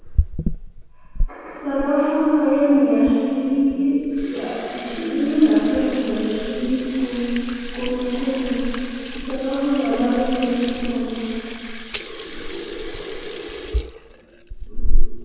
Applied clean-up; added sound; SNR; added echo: none; Sink (filling or washing) / Water tap, faucet; 2 dB; reverberation time 2.2 s.